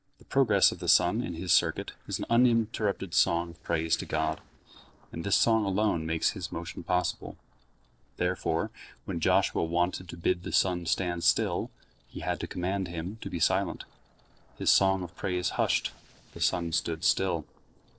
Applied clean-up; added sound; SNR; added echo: neural separator model SepFormer DNS4.